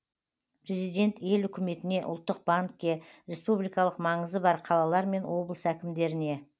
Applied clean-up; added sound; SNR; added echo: none; none; none; none.